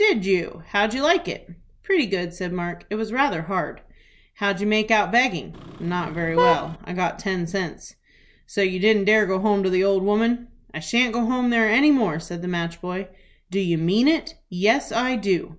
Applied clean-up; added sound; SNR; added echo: none; Vehicle horn, car horn, honking; 2 dB; none.